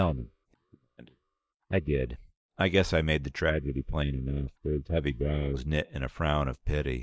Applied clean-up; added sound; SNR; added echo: neural mask model DeepFilterNet 3.